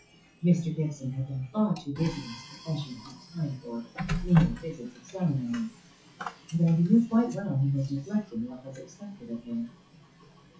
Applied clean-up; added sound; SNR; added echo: classical method WPE with log-MMSE.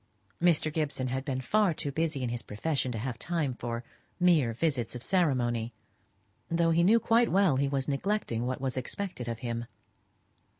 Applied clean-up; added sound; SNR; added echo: none; none; none; none.